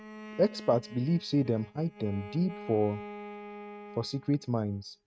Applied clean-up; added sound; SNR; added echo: neural mask model RNNoise.